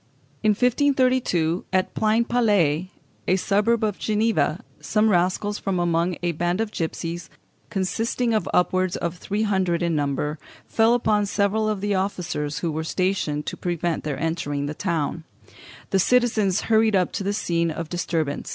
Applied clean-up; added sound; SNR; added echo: none; none; none; none.